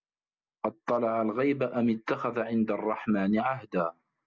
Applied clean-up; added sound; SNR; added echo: none; none; none; none.